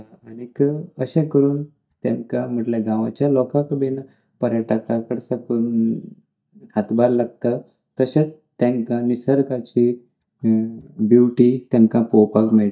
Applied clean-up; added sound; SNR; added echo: neural mask model DeepFilterNet 3.